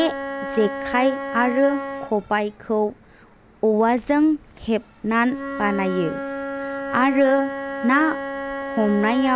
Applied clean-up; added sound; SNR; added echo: none; Wind instrument, woodwind instrument; 8 dB; none.